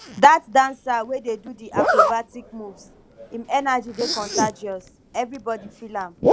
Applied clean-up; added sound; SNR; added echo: none; Zipper (clothing); 3 dB; none.